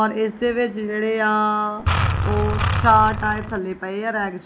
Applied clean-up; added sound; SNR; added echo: none; Engine; 0 dB; none.